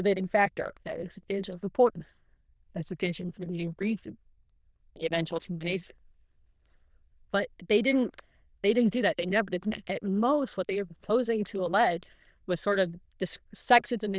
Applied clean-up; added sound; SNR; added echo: neural diffusion model UNIVERSE++.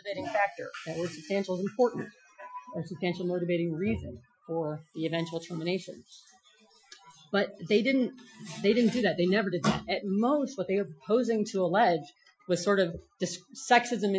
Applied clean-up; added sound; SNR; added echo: classical method Wiener filter.